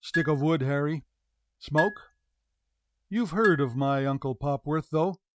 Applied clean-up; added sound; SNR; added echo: neural mask model RNNoise.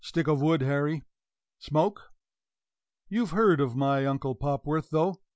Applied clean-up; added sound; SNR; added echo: none; none; none; none.